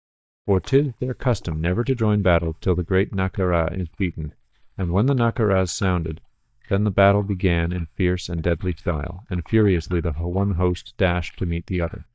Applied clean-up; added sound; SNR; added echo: neural mask model DeepFilterNet 3.